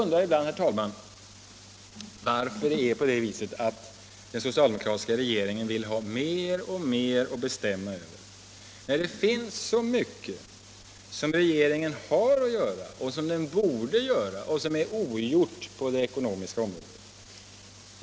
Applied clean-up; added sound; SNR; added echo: none; none; none; none.